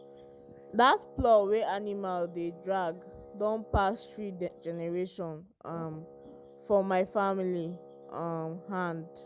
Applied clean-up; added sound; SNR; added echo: none; Wind instrument, woodwind instrument; 20 dB; none.